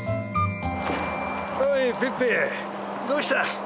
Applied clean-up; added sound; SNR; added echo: none; Wind instrument, woodwind instrument; 12 dB; none.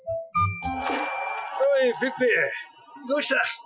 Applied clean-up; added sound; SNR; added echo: classical method Wiener filter.